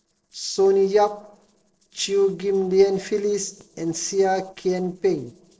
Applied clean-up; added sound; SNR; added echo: neural separator model SepFormer DNS4.